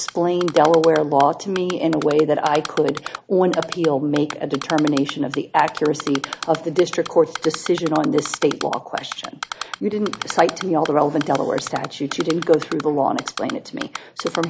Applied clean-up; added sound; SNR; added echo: none; Typing; 13 dB; none.